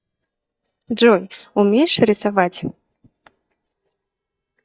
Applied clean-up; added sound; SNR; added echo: neural mask model DeepFilterNet 3.